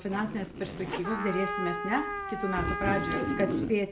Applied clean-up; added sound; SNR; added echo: none; Trumpet + Zipper (clothing); 1 dB; none.